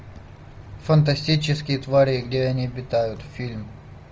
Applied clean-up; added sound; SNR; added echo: none; none; none; none.